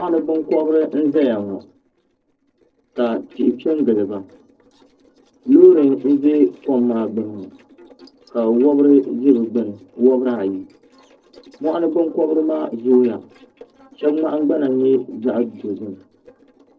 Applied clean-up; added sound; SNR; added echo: neural separator model SepFormer DNS4.